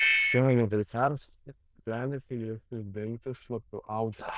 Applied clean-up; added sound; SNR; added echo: neural diffusion model UNIVERSE++.